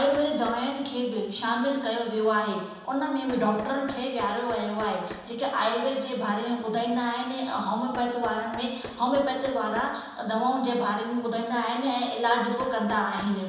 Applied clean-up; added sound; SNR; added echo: none; Knock; 19 dB; reverberation time 1.1 s.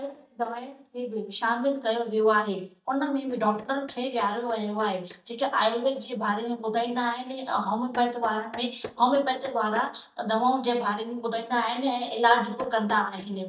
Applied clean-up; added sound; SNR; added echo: neural mask model DeepFilterNet 3.